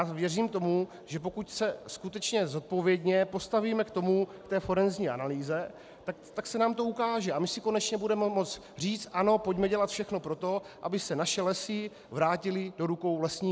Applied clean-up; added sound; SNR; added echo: none; none; none; none.